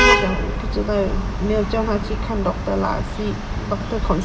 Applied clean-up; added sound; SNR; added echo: none; Traffic noise, roadway noise / Vehicle horn, car horn, honking; 3 dB; reverberation time 2.9 s.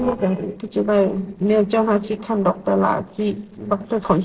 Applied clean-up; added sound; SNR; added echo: neural separator model SepFormer DNS4.